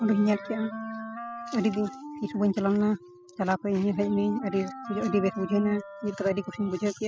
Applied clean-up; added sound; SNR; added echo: classical method spectral subtraction.